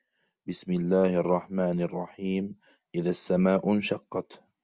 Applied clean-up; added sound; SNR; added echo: none; none; none; none.